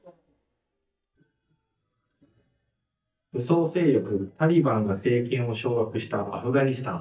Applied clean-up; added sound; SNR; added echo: neural mask model DeepFilterNet 3.